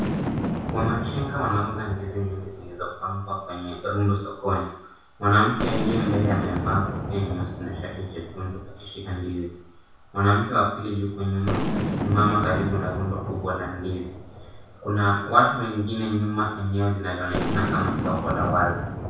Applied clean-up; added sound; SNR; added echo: none; Boom; 5 dB; reverberation time 0.7 s.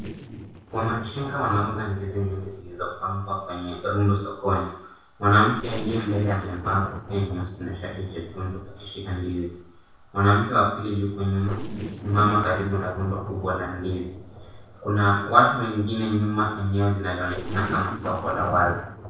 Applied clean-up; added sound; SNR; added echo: neural separator model SepFormer DNS4.